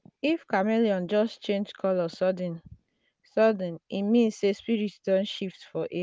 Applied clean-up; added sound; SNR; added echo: none; none; none; none.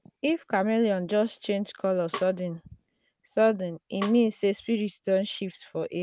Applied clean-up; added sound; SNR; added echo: none; Snare drum; 15 dB; none.